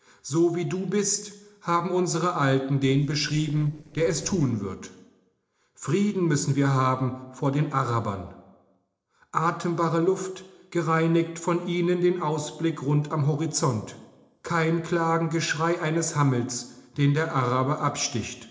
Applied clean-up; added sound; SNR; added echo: neural separator model SepFormer DNS4.